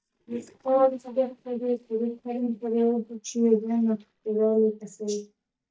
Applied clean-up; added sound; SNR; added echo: neural mask model DeepFilterNet 3.